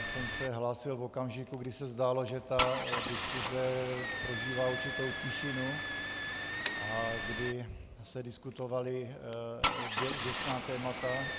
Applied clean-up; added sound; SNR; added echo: none; Engine starting / Car; -2 dB; none.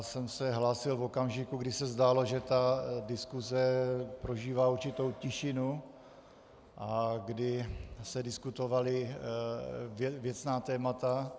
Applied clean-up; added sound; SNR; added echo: none; none; none; none.